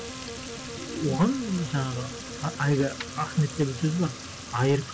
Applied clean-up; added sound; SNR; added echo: none; Wind instrument, woodwind instrument + Fill (with liquid) / Trickle, dribble / Sink (filling or washing); 10 dB; none.